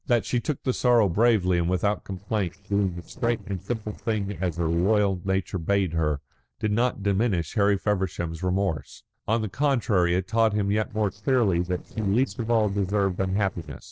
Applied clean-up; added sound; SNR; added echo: neural separator model SepFormer DNS4.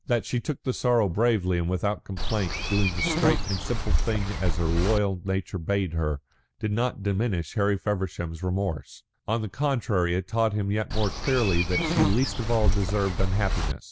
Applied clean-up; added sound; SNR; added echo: none; Walk, footsteps / Insect; -1 dB; none.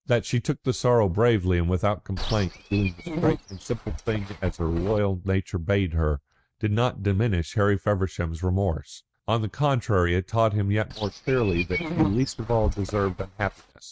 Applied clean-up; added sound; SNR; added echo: neural mask model RNNoise.